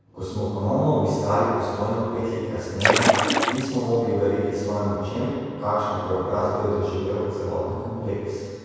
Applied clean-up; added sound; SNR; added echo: none; Splash, splatter; -2 dB; reverberation time 2.2 s.